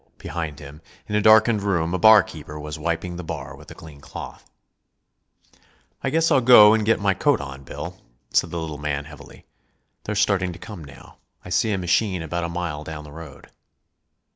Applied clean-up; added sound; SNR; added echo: none; none; none; none.